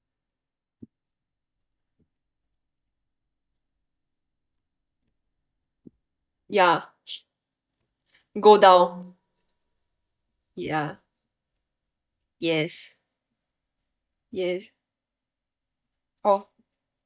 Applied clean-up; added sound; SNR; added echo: neural mask model DeepFilterNet 3.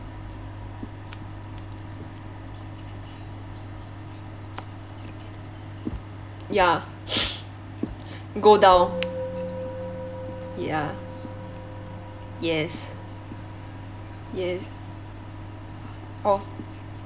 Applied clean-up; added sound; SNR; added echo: none; Musical instrument; 12 dB; none.